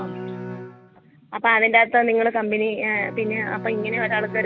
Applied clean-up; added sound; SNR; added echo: none; Bowed string instrument; 13 dB; none.